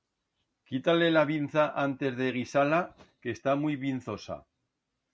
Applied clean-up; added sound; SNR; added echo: none; none; none; none.